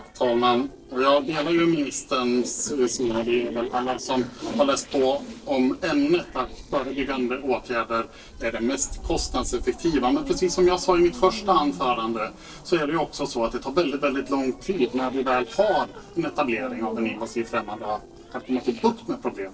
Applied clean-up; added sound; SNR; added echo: neural separator model SepFormer DNS4.